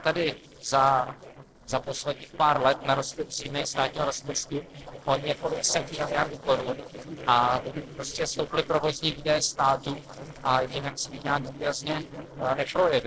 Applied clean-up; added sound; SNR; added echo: neural separator model SepFormer DNS4.